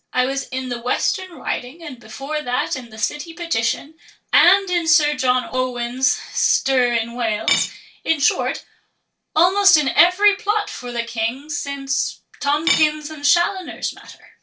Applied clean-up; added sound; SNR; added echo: neural separator model SepFormer DNS4.